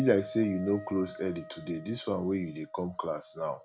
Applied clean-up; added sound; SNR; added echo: none; Wind instrument, woodwind instrument; 16 dB; none.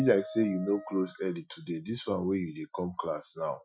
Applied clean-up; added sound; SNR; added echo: classical method Wiener filter.